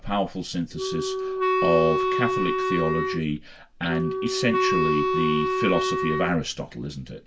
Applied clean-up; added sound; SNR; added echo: none; Wind instrument, woodwind instrument; -2 dB; reverberation time 0.2 s.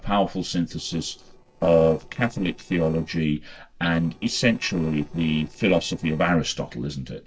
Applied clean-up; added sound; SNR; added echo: neural separator model SepFormer DNS4.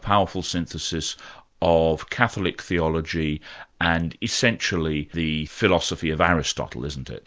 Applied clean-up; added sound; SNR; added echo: none; none; none; none.